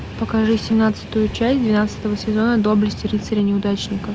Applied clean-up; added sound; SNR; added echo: none; Train; 12 dB; none.